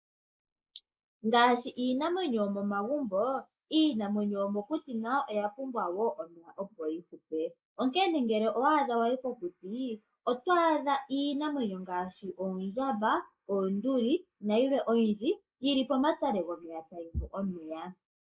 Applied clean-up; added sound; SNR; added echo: neural mask model Resemble Enhance denoiser.